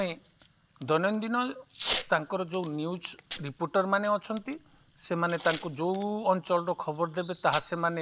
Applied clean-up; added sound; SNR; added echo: none; Packing tape, duct tape / Tearing; 10 dB; none.